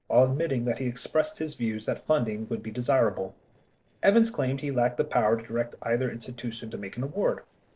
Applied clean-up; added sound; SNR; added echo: neural separator model SepFormer DNS4.